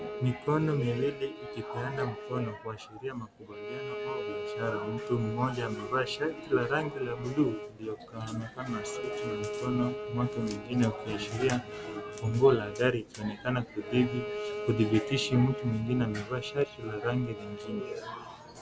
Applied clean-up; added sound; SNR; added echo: none; Bowed string instrument; 9 dB; none.